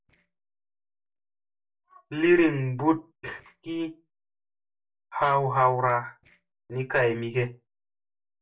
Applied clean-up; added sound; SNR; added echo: neural separator model SepFormer DNS4.